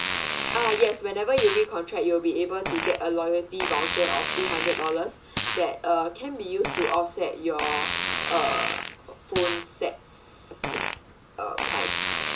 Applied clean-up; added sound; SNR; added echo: none; Fart; 1 dB; reverberation time 0.2 s.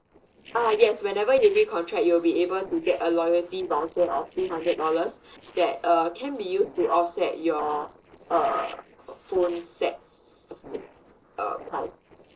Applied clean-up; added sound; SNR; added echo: neural separator model SepFormer DNS4.